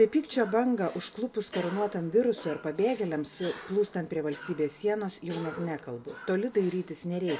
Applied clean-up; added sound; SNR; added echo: none; Cough; 16 dB; reverberation time 0.3 s.